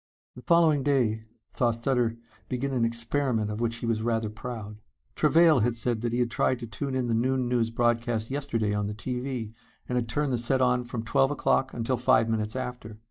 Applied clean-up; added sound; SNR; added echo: neural mask model DeepFilterNet 3.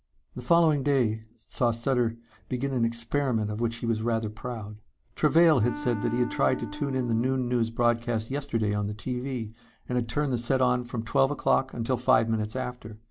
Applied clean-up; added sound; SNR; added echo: none; Wind instrument, woodwind instrument; 12 dB; none.